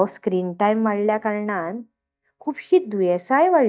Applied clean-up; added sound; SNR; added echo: neural mask model DeepFilterNet 3.